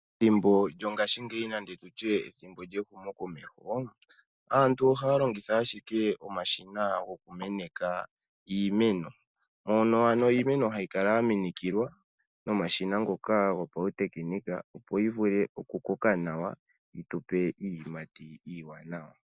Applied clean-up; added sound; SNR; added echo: none; none; none; none.